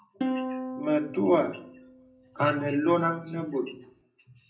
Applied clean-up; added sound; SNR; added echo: none; Plucked string instrument; 9 dB; reverberation time 0.5 s.